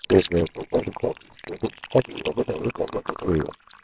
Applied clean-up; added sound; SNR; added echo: neural separator model SepFormer WHAMR!.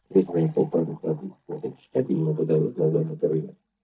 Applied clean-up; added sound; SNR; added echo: neural mask model DeepFilterNet 3.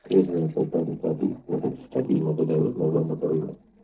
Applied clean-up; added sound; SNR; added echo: neural separator model SepFormer DNS4.